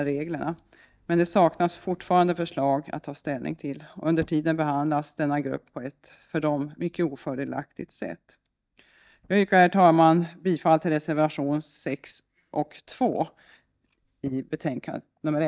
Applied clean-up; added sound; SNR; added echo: neural mask model DeepFilterNet 3.